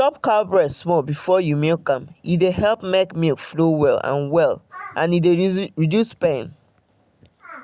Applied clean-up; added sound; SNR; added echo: none; none; none; none.